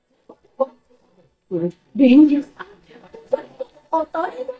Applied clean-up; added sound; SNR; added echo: neural mask model DeepFilterNet 3.